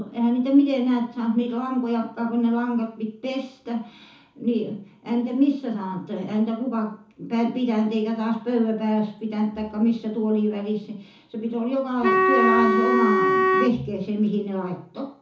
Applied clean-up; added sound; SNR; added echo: none; Wind instrument, woodwind instrument; -3 dB; reverberation time 0.7 s.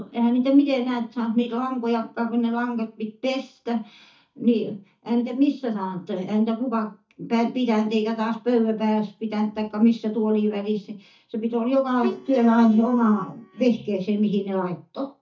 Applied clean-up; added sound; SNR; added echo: neural mask model DeepFilterNet 3.